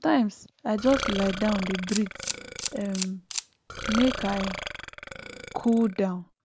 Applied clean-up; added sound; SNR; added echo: none; Burping, eructation + Camera; 8 dB; none.